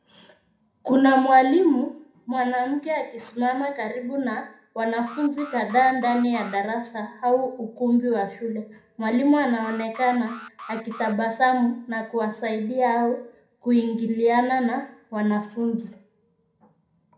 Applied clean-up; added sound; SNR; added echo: none; Alarm; 17 dB; reverberation time 0.4 s.